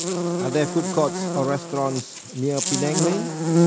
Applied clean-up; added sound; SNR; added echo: none; Buzz; -1 dB; none.